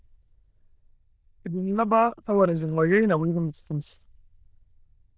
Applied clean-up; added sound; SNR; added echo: neural diffusion model UNIVERSE++.